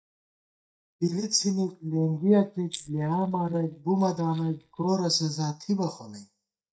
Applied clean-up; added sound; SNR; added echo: neural mask model DeepFilterNet 3.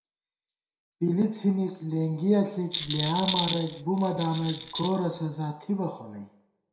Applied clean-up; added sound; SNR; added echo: none; Rattle; 4 dB; reverberation time 0.6 s.